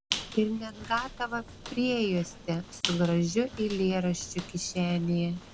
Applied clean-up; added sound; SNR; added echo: none; Squeak; 11 dB; none.